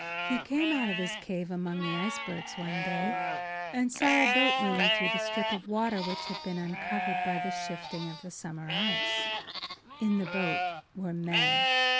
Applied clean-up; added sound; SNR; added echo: none; Livestock, farm animals, working animals; -1 dB; none.